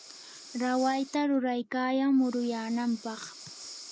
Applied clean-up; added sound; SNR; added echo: none; Breathing; 18 dB; none.